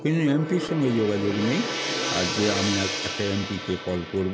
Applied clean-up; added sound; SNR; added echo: none; Gong; 4 dB; none.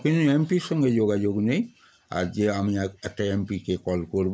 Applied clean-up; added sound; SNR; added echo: none; none; none; none.